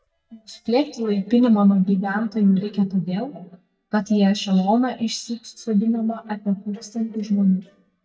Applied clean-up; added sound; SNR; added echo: neural mask model DeepFilterNet 3.